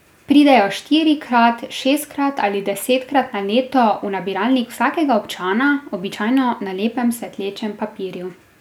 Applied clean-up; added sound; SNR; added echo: none; none; none; none.